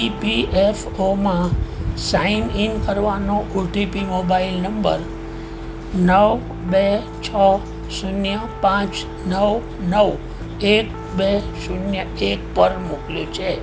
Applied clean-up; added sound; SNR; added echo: none; Piano; 10 dB; none.